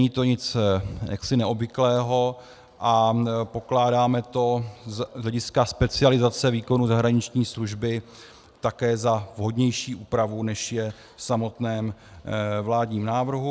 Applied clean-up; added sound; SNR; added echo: none; none; none; none.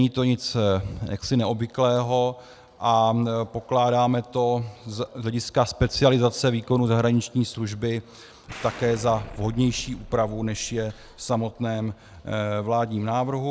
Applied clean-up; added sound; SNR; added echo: none; Explosion; 17 dB; none.